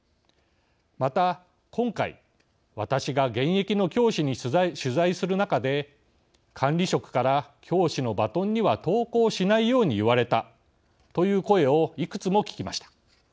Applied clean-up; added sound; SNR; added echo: none; none; none; none.